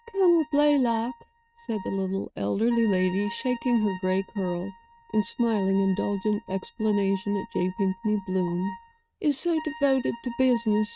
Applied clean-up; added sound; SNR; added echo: neural mask model RNNoise.